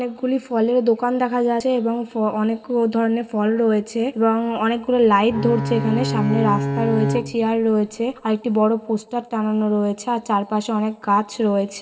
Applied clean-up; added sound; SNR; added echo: none; Bowed string instrument; 5 dB; reverberation time 0.6 s.